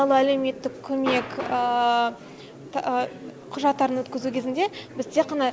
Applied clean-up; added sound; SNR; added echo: none; none; none; none.